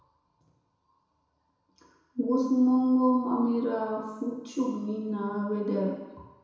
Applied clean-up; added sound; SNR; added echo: none; none; none; reverberation time 1.0 s.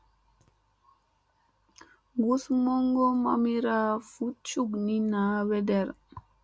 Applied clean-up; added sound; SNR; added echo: none; none; none; none.